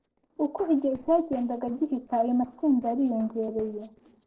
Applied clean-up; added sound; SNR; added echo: neural separator model SepFormer DNS4.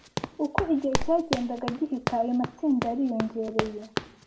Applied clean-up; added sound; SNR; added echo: none; Run; 5 dB; reverberation time 0.4 s.